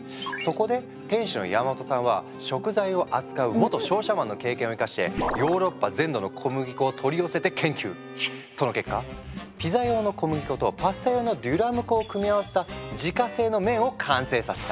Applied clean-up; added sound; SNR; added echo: none; none; none; none.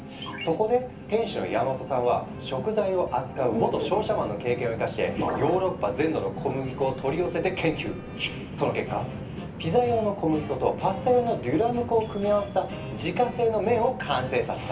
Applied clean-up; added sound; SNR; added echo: none; Train; 12 dB; reverberation time 0.3 s.